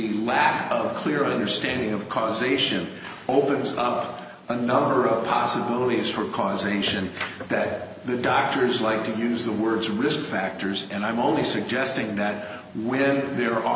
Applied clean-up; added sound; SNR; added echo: none; none; none; none.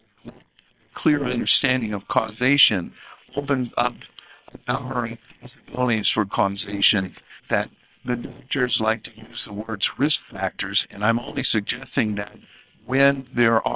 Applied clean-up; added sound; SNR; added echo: neural separator model SepFormer WHAM!.